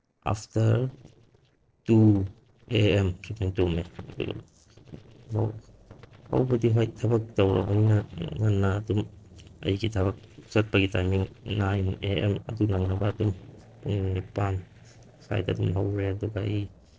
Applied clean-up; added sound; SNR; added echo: neural separator model SepFormer DNS4.